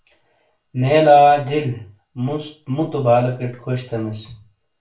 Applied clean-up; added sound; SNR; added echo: none; none; none; reverberation time 0.4 s.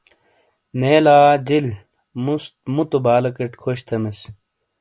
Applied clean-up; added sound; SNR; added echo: none; none; none; none.